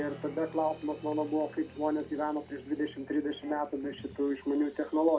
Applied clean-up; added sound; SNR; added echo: none; Applause; 19 dB; reverberation time 0.2 s.